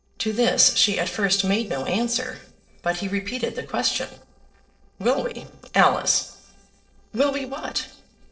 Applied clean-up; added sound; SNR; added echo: neural separator model SepFormer DNS4.